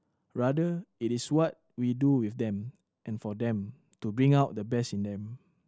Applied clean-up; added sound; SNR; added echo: none; none; none; none.